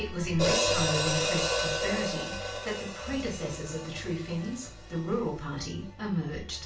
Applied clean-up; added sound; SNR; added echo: none; Hi-hat; 1 dB; reverberation time 0.3 s.